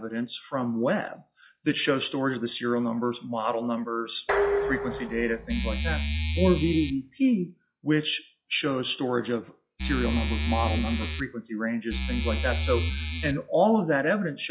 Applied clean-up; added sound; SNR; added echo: classical method log-MMSE.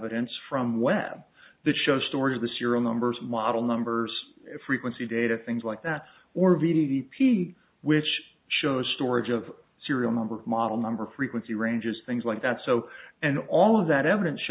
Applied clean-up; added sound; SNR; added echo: none; none; none; none.